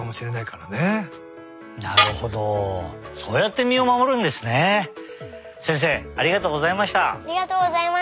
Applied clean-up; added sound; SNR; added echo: none; Tools; 4 dB; none.